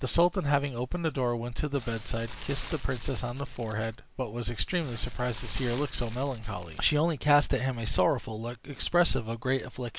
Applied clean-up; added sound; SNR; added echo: none; Fire; 11 dB; none.